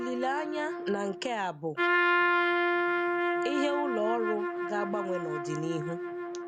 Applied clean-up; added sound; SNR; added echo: none; Trumpet; -4 dB; none.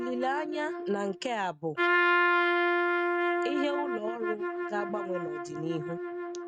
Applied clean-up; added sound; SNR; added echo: neural mask model RNNoise.